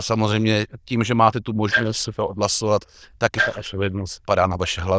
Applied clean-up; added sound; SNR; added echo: neural diffusion model UNIVERSE++.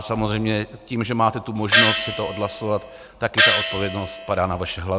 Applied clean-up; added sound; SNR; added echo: none; Gong; -3 dB; none.